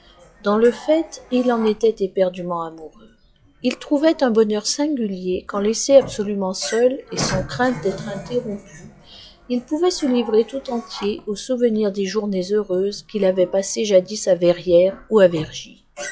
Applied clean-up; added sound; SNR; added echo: classical method log-MMSE.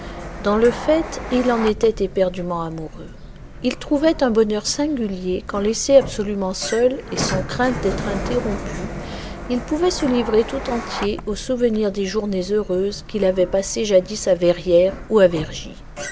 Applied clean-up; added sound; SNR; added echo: none; Sliding door; 11 dB; none.